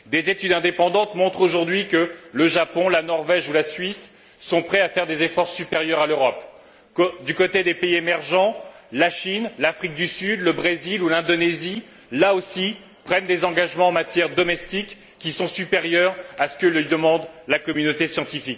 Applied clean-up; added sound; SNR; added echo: none; none; none; none.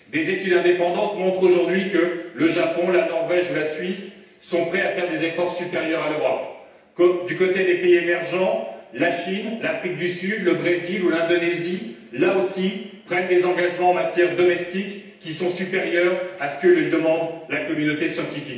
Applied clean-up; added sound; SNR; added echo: none; none; none; reverberation time 0.9 s.